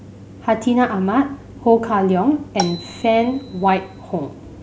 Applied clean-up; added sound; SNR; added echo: none; Marimba, xylophone; 13 dB; none.